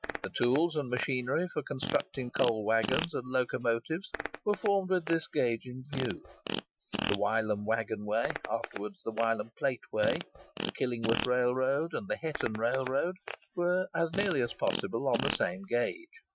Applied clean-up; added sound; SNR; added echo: classical method Wiener filter.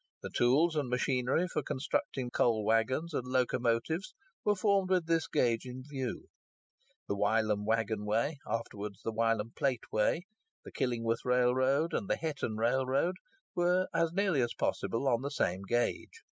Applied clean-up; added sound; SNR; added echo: none; none; none; none.